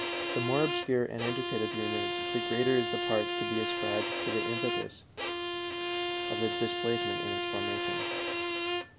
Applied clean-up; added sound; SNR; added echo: none; Bowed string instrument; -1 dB; none.